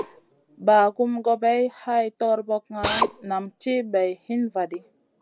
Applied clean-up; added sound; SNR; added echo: none; Drill; 8 dB; none.